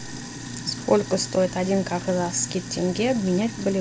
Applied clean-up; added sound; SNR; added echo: none; Sink (filling or washing); 11 dB; none.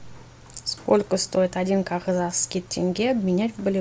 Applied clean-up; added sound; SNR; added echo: none; none; none; none.